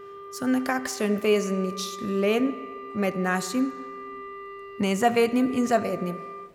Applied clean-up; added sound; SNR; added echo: none; Wind instrument, woodwind instrument; 13 dB; none.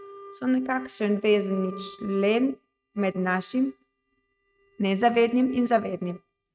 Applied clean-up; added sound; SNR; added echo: neural mask model RNNoise.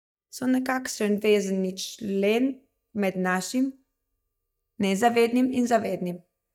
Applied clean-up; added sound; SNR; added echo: neural mask model DeepFilterNet 3.